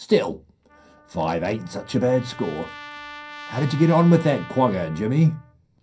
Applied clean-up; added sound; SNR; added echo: none; Trumpet; 18 dB; reverberation time 0.3 s.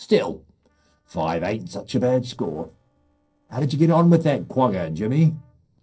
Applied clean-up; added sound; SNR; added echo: neural separator model SepFormer DNS4.